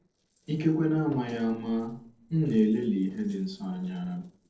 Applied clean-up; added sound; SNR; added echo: neural separator model SepFormer DNS4.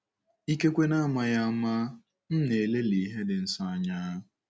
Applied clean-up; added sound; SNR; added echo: none; none; none; none.